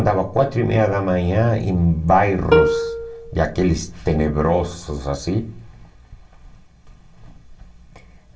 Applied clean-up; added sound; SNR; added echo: none; Plucked string instrument; 1 dB; reverberation time 0.2 s.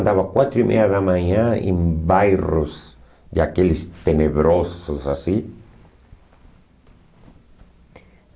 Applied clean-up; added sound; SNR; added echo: none; none; none; none.